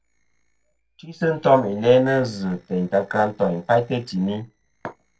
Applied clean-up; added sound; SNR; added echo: neural separator model SepFormer DNS4.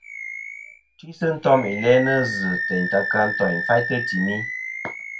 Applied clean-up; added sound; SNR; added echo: none; Animal; 6 dB; reverberation time 0.2 s.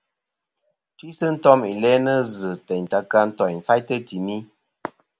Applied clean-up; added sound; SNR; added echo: none; none; none; none.